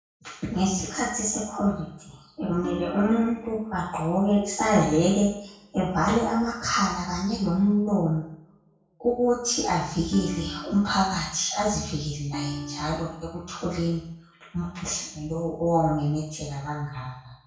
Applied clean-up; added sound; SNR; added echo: none; Acoustic guitar; 12 dB; reverberation time 0.6 s.